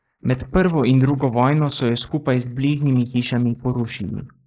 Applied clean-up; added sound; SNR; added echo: neural mask model Resemble Enhance denoiser.